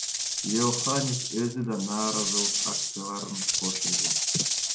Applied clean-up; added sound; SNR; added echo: none; Rattle / Rattle (instrument); -3 dB; none.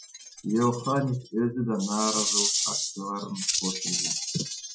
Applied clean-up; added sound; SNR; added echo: classical method Wiener filter.